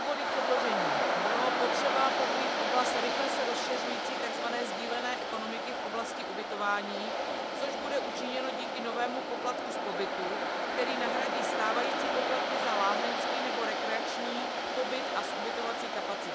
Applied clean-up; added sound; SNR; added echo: none; Waves, surf; -4 dB; none.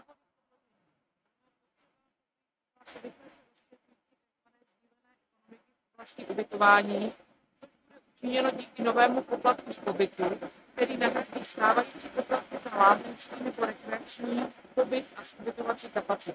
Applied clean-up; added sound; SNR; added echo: neural mask model RNNoise.